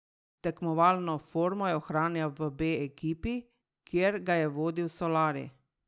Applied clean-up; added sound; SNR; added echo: none; none; none; none.